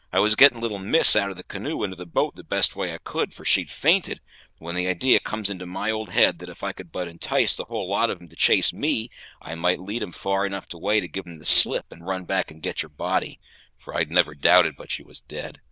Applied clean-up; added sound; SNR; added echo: neural diffusion model UNIVERSE++.